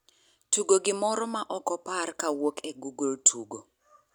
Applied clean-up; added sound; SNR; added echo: none; none; none; none.